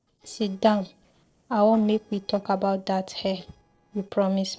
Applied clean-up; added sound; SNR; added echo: neural separator model SepFormer DNS4.